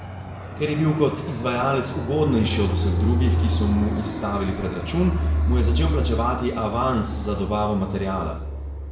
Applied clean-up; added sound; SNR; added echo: none; Fixed-wing aircraft, airplane; 1 dB; reverberation time 0.8 s.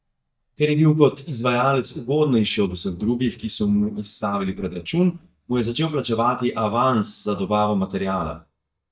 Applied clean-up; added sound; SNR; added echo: neural mask model DeepFilterNet 3.